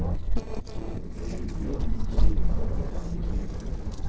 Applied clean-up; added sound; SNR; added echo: neural separator model SepFormer DNS4.